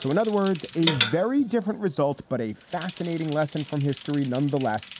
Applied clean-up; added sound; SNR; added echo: none; Bicycle; 9 dB; none.